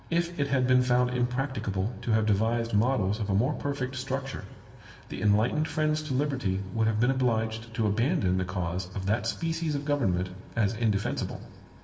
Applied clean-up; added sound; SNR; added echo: none; none; none; reverberation time 2.6 s.